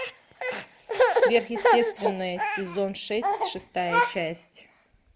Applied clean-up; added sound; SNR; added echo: none; none; none; none.